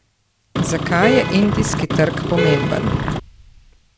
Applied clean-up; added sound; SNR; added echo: none; Vehicle horn, car horn, honking; -1 dB; none.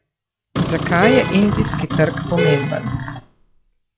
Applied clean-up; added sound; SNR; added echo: classical method log-MMSE.